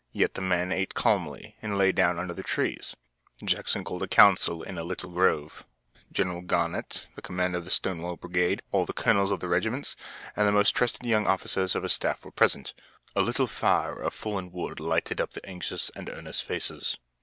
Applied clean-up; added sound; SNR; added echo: none; none; none; none.